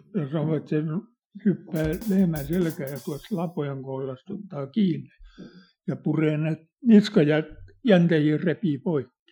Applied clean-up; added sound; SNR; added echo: classical method Wiener filter.